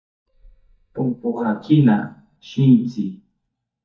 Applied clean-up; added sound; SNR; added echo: neural mask model DeepFilterNet 3.